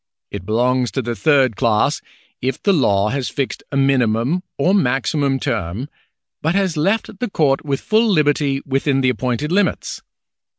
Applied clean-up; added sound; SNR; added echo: none; none; none; none.